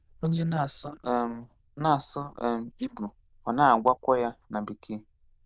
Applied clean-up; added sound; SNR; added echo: neural diffusion model UNIVERSE++.